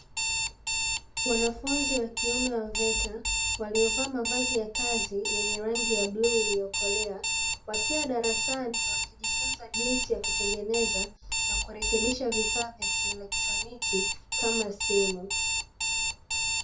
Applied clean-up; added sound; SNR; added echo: none; Alarm; -3 dB; reverberation time 0.2 s.